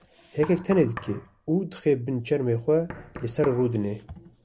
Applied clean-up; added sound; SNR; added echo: none; Knock; 18 dB; none.